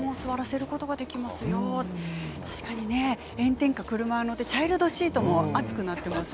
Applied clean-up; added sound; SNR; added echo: none; Train; 17 dB; none.